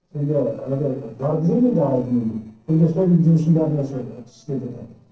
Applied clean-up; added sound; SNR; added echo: neural separator model SepFormer DNS4.